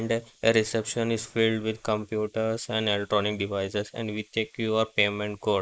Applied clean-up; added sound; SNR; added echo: neural mask model Resemble Enhance denoiser.